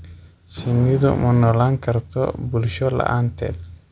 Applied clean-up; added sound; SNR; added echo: none; Fire; 17 dB; none.